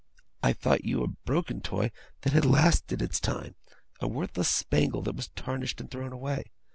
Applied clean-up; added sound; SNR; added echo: none; none; none; none.